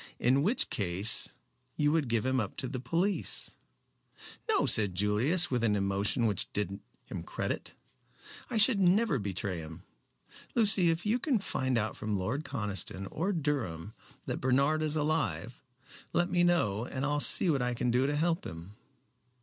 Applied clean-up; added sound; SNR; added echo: none; none; none; none.